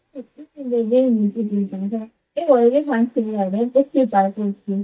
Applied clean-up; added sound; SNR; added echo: neural mask model DeepFilterNet 3.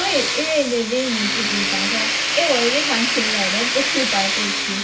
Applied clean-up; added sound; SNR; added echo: none; Tools; -2 dB; reverberation time 0.2 s.